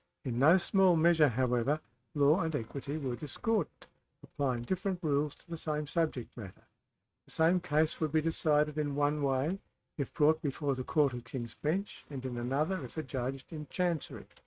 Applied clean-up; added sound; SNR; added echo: neural mask model RNNoise.